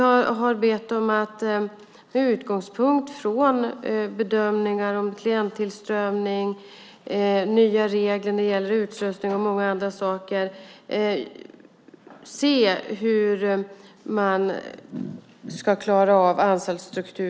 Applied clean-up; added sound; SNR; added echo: none; none; none; none.